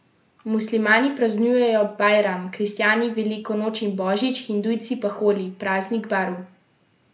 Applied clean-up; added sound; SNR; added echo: none; none; none; none.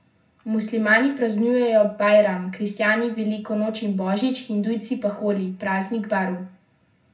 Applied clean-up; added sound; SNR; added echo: none; none; none; reverberation time 0.4 s.